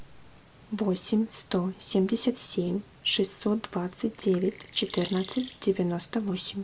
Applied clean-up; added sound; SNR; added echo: none; Chirp, tweet; 18 dB; none.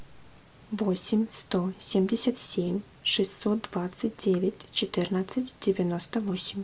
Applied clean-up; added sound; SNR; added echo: none; none; none; none.